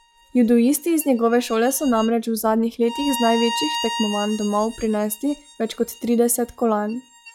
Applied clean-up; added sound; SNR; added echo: classical method log-MMSE.